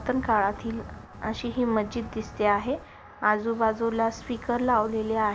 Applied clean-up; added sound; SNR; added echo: none; Fire; 16 dB; none.